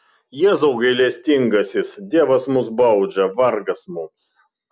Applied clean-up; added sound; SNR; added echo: none; none; none; none.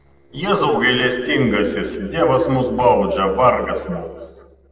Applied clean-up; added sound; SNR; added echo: neural separator model SepFormer DNS4.